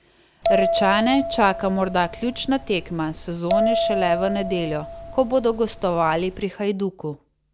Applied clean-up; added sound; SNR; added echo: none; Bell; 3 dB; none.